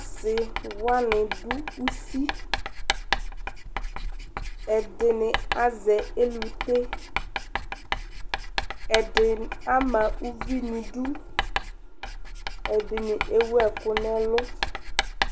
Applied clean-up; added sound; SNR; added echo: none; Writing; 3 dB; none.